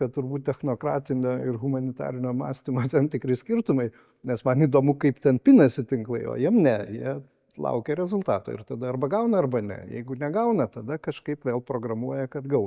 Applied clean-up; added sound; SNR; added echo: none; none; none; none.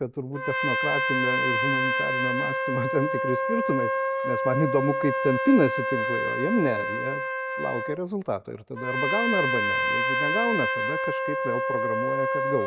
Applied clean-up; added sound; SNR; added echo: none; Trumpet; -2 dB; none.